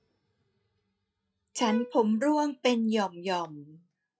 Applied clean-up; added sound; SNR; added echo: classical method log-MMSE.